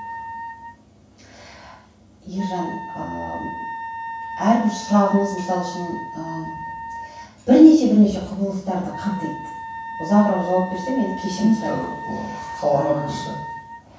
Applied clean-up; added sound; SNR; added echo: none; Wind instrument, woodwind instrument; 12 dB; reverberation time 0.7 s.